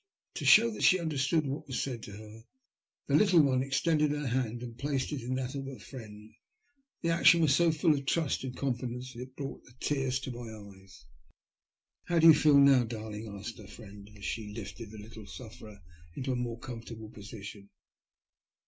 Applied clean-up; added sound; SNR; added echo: none; none; none; none.